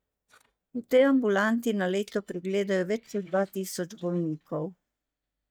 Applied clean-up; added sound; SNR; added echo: neural mask model DeepFilterNet 3.